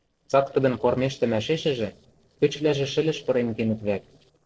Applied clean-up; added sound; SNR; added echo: neural separator model SepFormer DNS4.